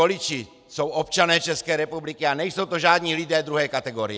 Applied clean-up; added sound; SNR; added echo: none; none; none; none.